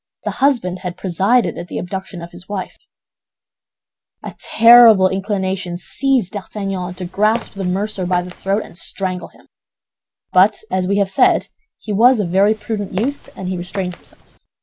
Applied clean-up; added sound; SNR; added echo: none; Walk, footsteps; 17 dB; none.